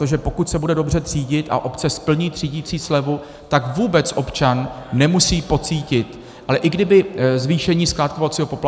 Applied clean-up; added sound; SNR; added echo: none; none; none; none.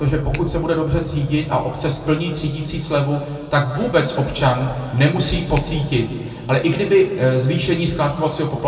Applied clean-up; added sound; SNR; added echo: none; Finger snapping; 17 dB; reverberation time 1.9 s.